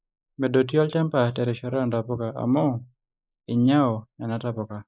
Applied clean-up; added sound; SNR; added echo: neural mask model Resemble Enhance denoiser.